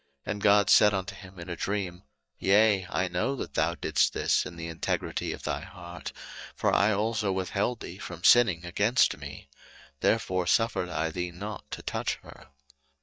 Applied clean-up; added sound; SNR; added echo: neural mask model DeepFilterNet 3.